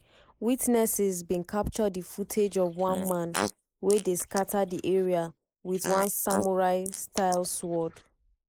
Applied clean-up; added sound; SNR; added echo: neural mask model Resemble Enhance denoiser.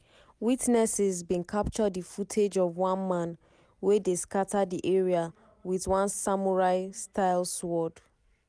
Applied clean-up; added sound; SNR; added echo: none; none; none; none.